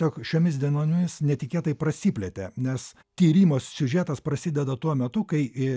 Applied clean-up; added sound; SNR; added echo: none; none; none; none.